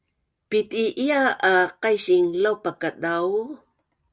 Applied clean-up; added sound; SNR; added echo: none; none; none; none.